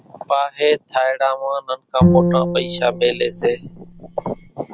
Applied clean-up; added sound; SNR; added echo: none; Bowed string instrument; 0 dB; none.